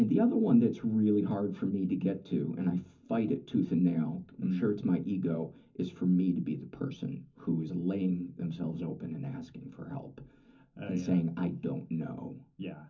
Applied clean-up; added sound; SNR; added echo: none; none; none; reverberation time 0.3 s.